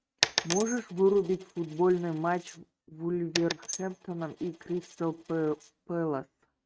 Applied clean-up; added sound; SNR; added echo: neural mask model RNNoise.